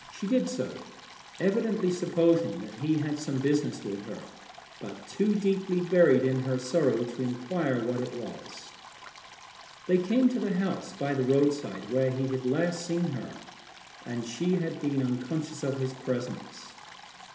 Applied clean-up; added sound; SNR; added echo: none; Stream; 19 dB; reverberation time 0.8 s.